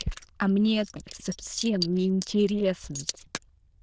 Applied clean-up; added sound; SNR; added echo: neural diffusion model UNIVERSE++.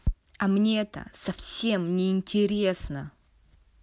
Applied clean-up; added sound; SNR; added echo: none; none; none; none.